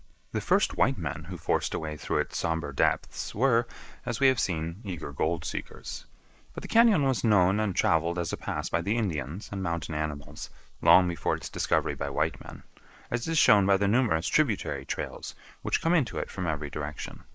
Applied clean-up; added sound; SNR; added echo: neural mask model Resemble Enhance denoiser.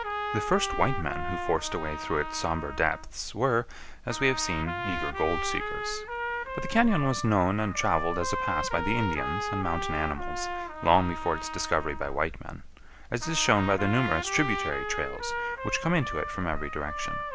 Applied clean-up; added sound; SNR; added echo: none; Trumpet; 6 dB; none.